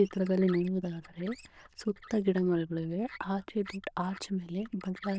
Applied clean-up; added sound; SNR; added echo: neural diffusion model UNIVERSE++.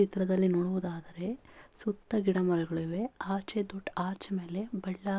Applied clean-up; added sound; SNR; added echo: none; none; none; none.